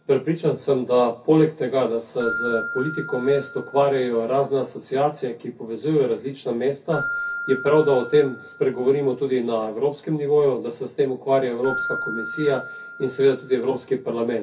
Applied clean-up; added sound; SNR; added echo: none; Keyboard (musical); 13 dB; reverberation time 0.3 s.